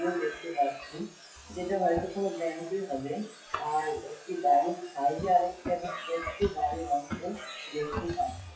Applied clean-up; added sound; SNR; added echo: classical method WPE with log-MMSE.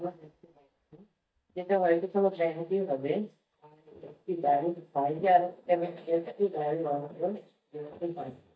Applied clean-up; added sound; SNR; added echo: neural mask model DeepFilterNet 3.